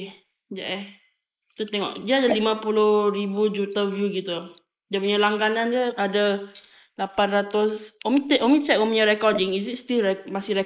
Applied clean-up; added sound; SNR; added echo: neural mask model Resemble Enhance denoiser.